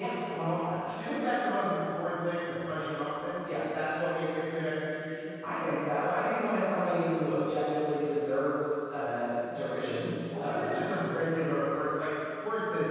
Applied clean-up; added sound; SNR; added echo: none; none; none; reverberation time 2.2 s.